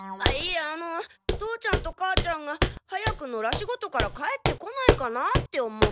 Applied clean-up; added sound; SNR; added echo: none; Walk, footsteps; -2 dB; none.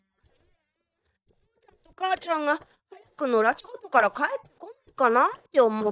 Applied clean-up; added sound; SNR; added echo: neural mask model DeepFilterNet 3.